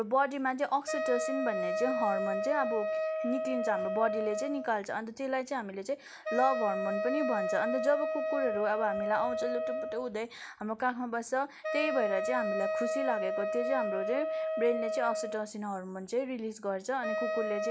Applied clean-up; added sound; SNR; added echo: none; Wind instrument, woodwind instrument; 1 dB; none.